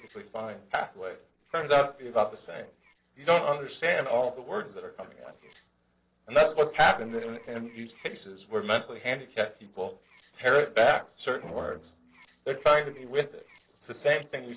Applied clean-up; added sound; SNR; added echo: neural separator model SepFormer DNS4.